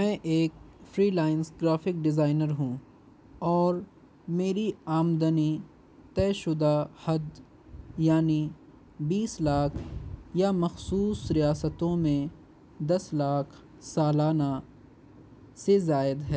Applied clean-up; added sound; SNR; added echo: none; none; none; none.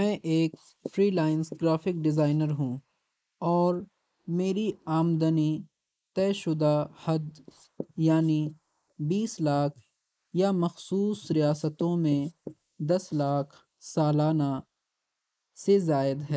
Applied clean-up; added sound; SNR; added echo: neural mask model Resemble Enhance denoiser.